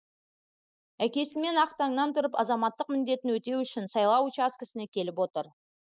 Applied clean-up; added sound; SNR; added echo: neural mask model Resemble Enhance denoiser.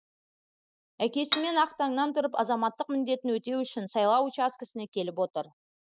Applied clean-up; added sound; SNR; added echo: none; Cutlery, silverware / Dishes, pots, and pans; 4 dB; none.